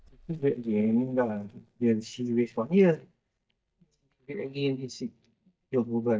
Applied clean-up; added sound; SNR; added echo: neural mask model DeepFilterNet 3.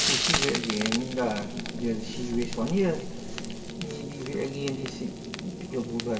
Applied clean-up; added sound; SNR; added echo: none; Frying (food); 3 dB; reverberation time 1.7 s.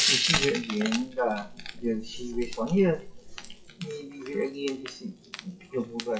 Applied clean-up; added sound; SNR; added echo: classical method WPE with log-MMSE.